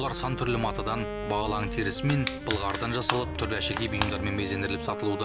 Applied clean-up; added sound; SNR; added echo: none; Crushing + Wind instrument, woodwind instrument; 6 dB; none.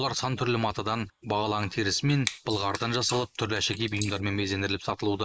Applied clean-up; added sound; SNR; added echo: neural mask model Resemble Enhance denoiser.